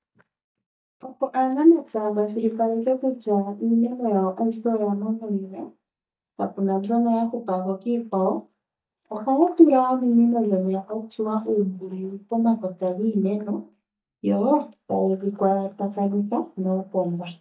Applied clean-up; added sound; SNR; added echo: neural mask model DeepFilterNet 3.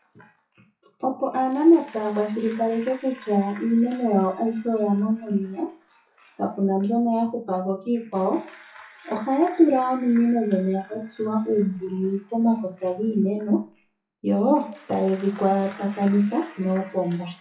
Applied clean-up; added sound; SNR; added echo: classical method WPE with log-MMSE.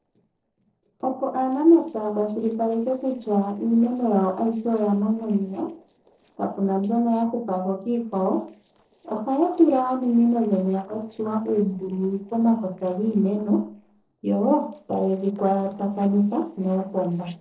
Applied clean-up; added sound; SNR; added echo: neural separator model SepFormer DNS4.